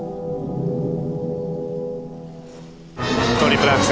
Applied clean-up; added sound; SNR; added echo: none; none; none; none.